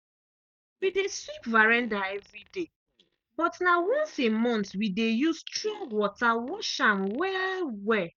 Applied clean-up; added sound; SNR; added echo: neural mask model DeepFilterNet 3.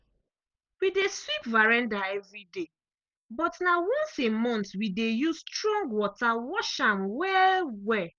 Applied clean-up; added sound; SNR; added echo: none; none; none; none.